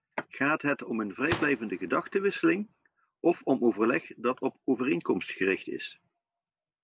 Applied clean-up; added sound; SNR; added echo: none; Gunshot, gunfire; 15 dB; none.